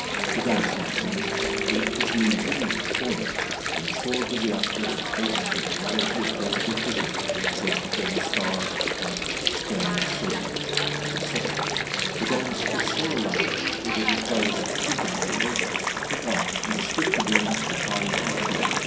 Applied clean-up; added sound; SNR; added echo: none; Water; -4 dB; reverberation time 0.6 s.